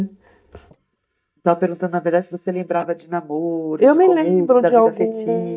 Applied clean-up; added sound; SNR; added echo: neural mask model DeepFilterNet 3.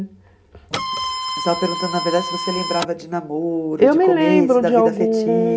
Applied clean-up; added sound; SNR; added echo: none; Printer; 6 dB; reverberation time 0.3 s.